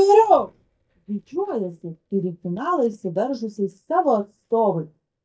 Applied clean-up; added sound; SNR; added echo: neural mask model DeepFilterNet 3.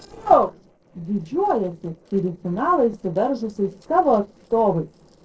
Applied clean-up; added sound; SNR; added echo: neural separator model SepFormer DNS4.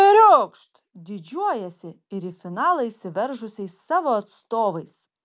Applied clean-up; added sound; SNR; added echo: none; none; none; none.